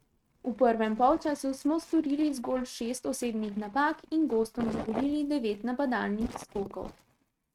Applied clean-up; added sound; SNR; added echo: neural mask model RNNoise.